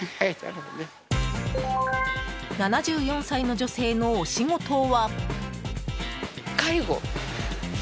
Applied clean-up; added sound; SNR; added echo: none; none; none; none.